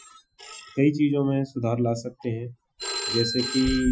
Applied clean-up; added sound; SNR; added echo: classical method Wiener filter.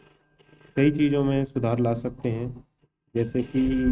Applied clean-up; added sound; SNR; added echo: neural mask model RNNoise.